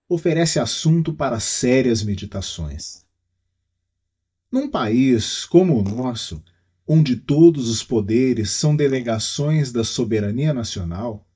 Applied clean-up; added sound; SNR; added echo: neural mask model DeepFilterNet 3.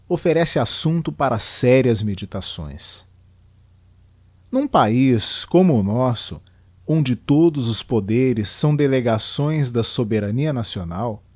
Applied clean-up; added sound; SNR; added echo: none; none; none; none.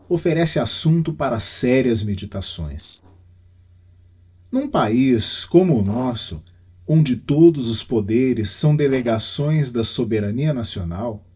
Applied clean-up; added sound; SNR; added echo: neural separator model SepFormer DNS4.